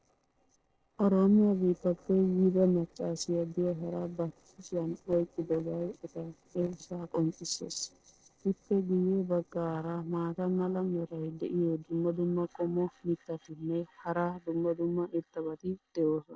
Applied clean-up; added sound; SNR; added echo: neural separator model SepFormer DNS4.